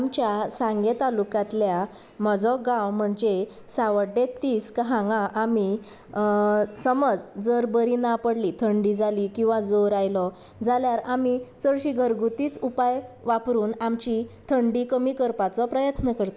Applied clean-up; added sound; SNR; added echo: none; none; none; none.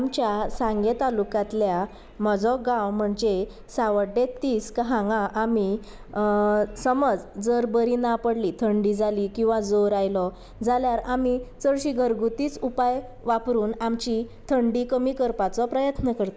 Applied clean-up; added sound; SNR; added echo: none; Engine starting / Car; 19 dB; none.